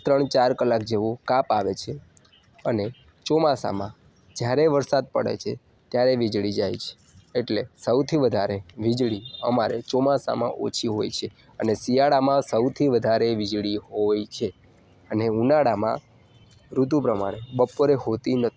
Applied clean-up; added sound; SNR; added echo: none; none; none; none.